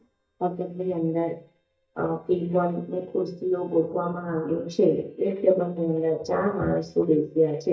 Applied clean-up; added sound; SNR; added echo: neural mask model DeepFilterNet 3.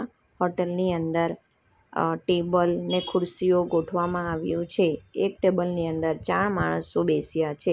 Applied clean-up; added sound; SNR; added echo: none; none; none; none.